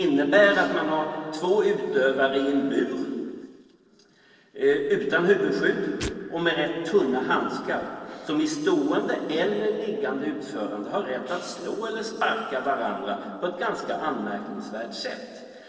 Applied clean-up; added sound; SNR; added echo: neural separator model SepFormer DNS4.